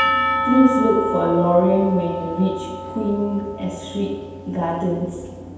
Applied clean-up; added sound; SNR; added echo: none; Percussion; 6 dB; reverberation time 1.2 s.